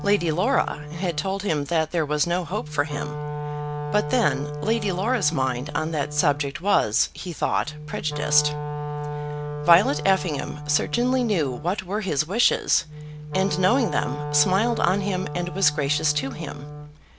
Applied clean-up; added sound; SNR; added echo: none; Wind instrument, woodwind instrument; 8 dB; none.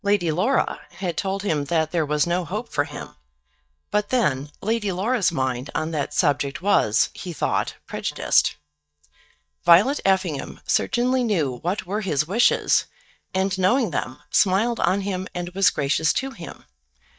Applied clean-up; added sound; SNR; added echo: neural mask model DeepFilterNet 3.